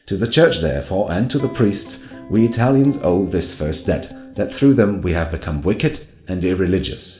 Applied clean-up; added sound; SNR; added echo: none; Electric guitar; 19 dB; reverberation time 1.9 s.